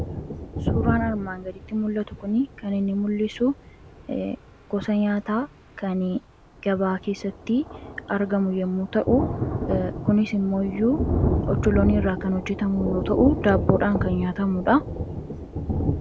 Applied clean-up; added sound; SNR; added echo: none; Thunder; 5 dB; none.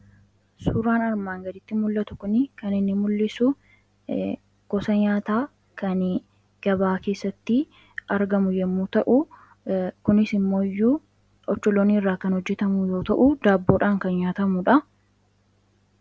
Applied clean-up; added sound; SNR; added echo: none; none; none; none.